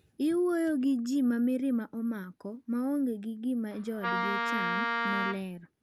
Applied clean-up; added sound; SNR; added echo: none; Wind instrument, woodwind instrument; 1 dB; none.